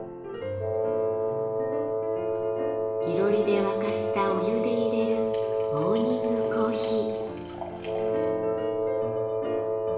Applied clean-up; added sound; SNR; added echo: none; Wind instrument, woodwind instrument; -3 dB; reverberation time 1.4 s.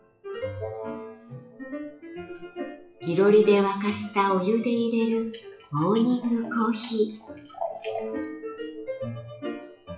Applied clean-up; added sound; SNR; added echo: classical method WPE with log-MMSE.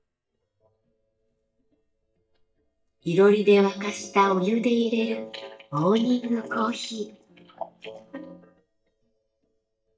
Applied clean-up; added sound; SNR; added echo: neural mask model DeepFilterNet 3.